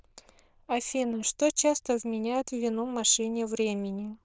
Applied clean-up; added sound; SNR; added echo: neural diffusion model UNIVERSE++.